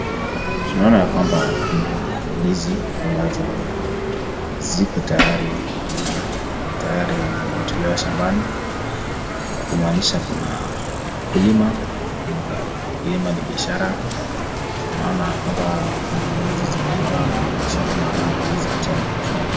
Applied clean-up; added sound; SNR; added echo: none; Bicycle; -1 dB; reverberation time 1.1 s.